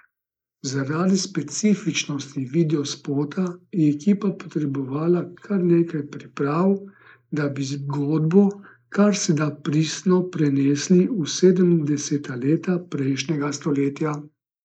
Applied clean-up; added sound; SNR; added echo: neural mask model Resemble Enhance denoiser.